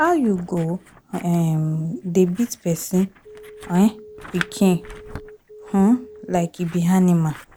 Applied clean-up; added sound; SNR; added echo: none; Scissors + Telephone; 19 dB; none.